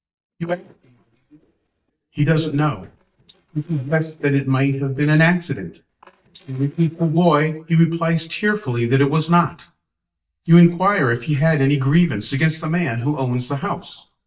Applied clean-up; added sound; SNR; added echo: neural mask model DeepFilterNet 3.